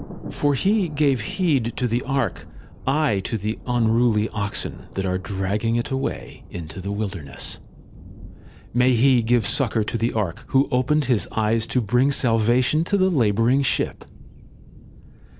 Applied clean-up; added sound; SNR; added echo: none; Thunder; 17 dB; none.